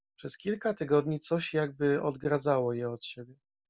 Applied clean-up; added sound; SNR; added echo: none; none; none; none.